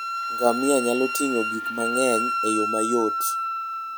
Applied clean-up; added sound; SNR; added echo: none; Wind instrument, woodwind instrument; 2 dB; none.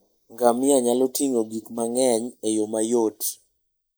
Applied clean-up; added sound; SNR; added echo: neural mask model Resemble Enhance denoiser.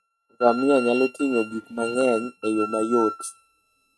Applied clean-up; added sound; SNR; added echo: neural mask model RNNoise.